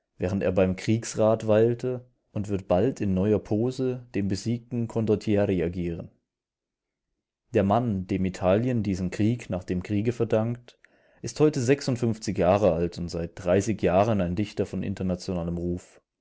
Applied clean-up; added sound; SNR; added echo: none; none; none; none.